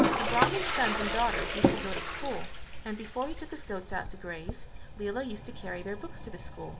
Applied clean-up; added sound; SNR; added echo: none; Toilet flush; -1 dB; reverberation time 0.3 s.